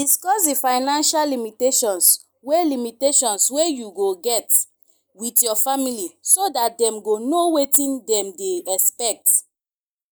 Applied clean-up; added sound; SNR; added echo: neural mask model Resemble Enhance denoiser.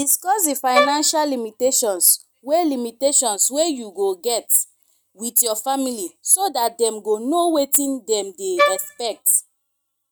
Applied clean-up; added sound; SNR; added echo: neural mask model RNNoise.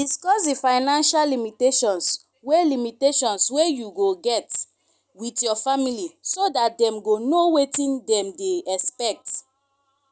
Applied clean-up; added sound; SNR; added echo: none; none; none; none.